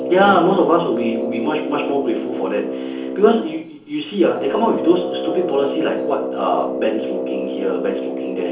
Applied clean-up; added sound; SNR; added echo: none; Brass instrument; 5 dB; reverberation time 0.8 s.